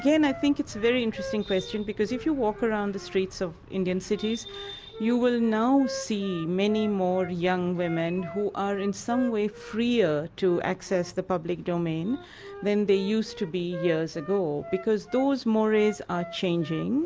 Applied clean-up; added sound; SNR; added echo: none; Wind instrument, woodwind instrument; 16 dB; none.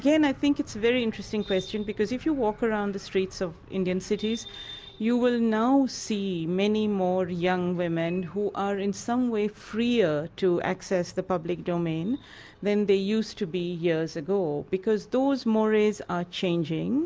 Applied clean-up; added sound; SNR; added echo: none; none; none; none.